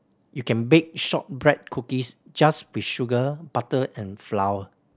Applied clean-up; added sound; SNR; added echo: none; none; none; none.